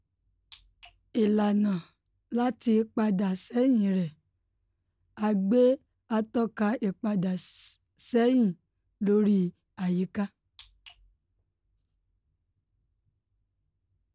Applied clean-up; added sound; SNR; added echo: none; none; none; none.